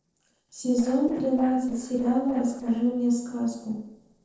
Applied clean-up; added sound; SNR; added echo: neural separator model SepFormer DNS4.